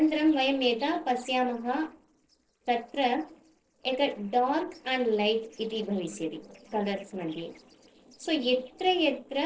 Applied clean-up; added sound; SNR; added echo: neural separator model SepFormer DNS4.